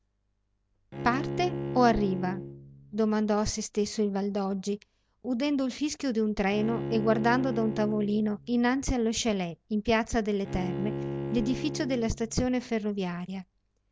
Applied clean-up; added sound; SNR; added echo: none; Bowed string instrument; 8 dB; none.